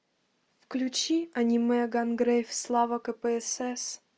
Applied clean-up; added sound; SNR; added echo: none; none; none; none.